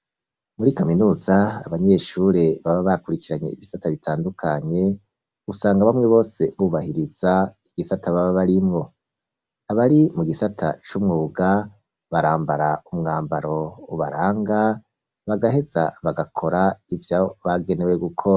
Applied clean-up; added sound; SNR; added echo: none; none; none; none.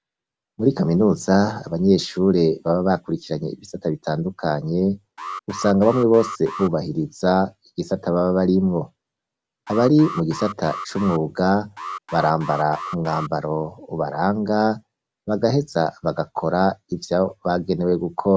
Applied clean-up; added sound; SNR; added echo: none; Alarm; 12 dB; none.